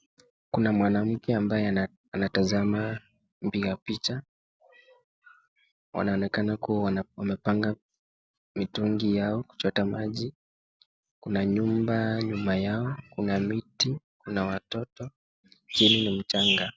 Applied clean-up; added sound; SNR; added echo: none; none; none; none.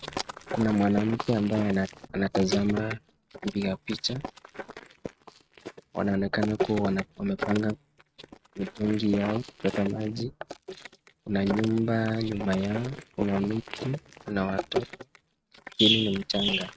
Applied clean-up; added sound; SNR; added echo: neural mask model RNNoise.